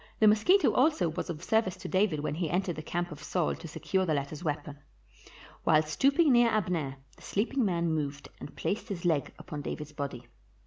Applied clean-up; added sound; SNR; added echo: none; none; none; none.